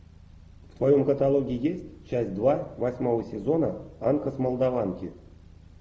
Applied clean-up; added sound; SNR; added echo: none; none; none; none.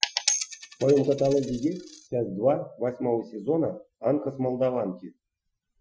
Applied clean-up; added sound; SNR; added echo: classical method Wiener filter.